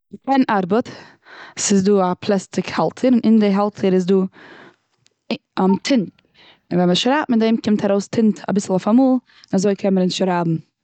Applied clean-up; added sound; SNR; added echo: neural mask model DeepFilterNet 3.